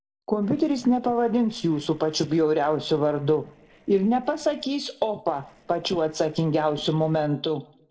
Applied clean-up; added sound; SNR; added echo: neural separator model SepFormer DNS4.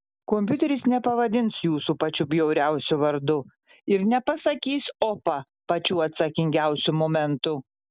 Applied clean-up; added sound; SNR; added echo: none; none; none; none.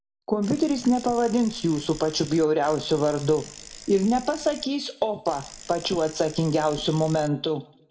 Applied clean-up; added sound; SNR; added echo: none; Bicycle; 18 dB; reverberation time 0.5 s.